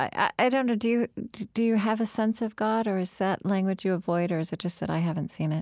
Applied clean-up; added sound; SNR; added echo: none; none; none; none.